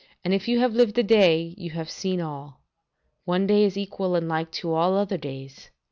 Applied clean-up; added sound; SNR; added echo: none; none; none; none.